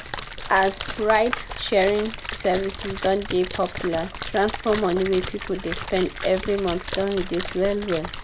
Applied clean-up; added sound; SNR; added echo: none; Splash, splatter; 9 dB; none.